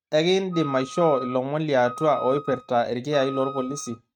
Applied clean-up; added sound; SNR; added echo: neural mask model RNNoise.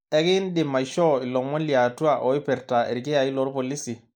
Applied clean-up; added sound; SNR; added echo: neural mask model Resemble Enhance denoiser.